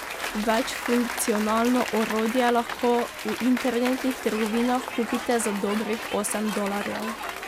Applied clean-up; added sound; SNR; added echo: none; Applause / Cheering; 7 dB; none.